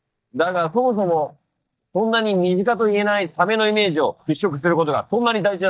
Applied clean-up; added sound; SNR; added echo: neural mask model DeepFilterNet 3.